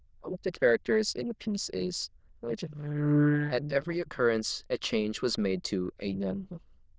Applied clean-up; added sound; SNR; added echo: neural diffusion model UNIVERSE++.